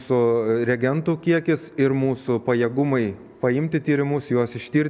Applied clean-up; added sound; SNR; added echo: none; none; none; none.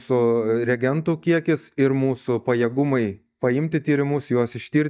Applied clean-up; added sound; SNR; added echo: neural mask model DeepFilterNet 3.